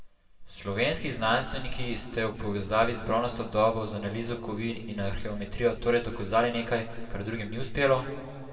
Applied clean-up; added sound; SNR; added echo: none; none; none; reverberation time 1.7 s.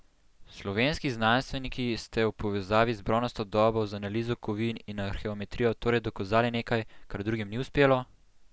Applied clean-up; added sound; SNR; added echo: none; none; none; none.